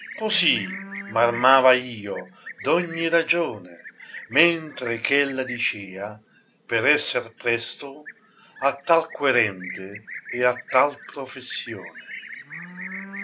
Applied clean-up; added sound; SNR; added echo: none; Livestock, farm animals, working animals; 15 dB; none.